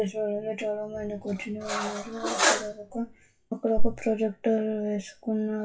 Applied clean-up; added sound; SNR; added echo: classical method WPE with log-MMSE.